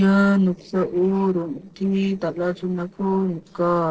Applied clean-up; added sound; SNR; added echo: neural separator model SepFormer DNS4.